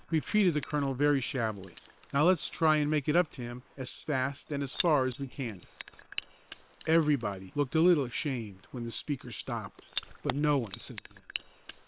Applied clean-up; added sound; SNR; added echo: neural separator model SepFormer WHAM!.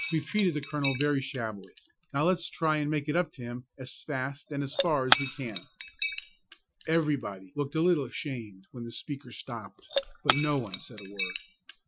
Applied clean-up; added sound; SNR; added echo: classical method Wiener filter.